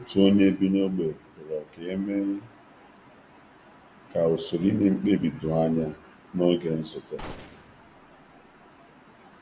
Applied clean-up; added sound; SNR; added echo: none; Gunshot, gunfire; 18 dB; none.